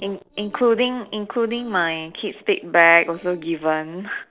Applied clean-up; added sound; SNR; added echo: neural separator model SepFormer DNS4.